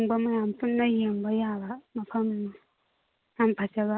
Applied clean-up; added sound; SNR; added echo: none; none; none; none.